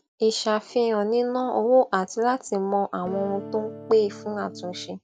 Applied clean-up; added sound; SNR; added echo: none; Electric guitar / Strum; 14 dB; none.